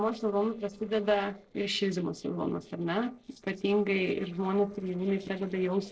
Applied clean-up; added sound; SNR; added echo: neural separator model SepFormer DNS4.